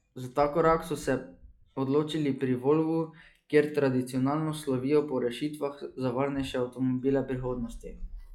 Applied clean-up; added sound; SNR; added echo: classical method log-MMSE.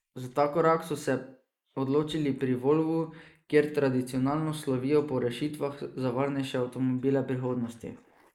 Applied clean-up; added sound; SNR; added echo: neural mask model Resemble Enhance denoiser.